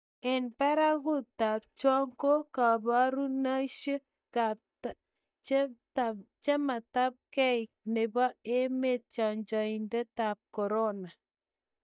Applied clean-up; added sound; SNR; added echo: neural mask model DeepFilterNet 3.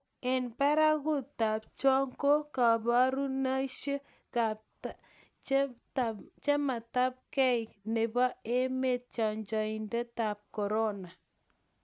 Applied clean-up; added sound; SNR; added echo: none; none; none; none.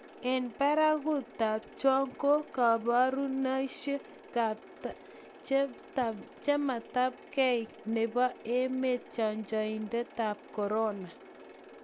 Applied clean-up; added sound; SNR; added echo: none; Mechanisms; 20 dB; none.